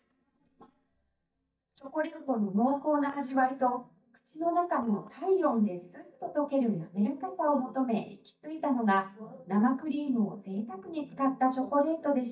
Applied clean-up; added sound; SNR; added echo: neural mask model DeepFilterNet 3.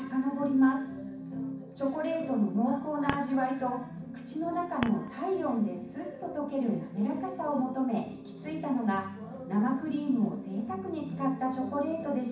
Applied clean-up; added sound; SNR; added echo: none; Chink, clink; 10 dB; reverberation time 0.6 s.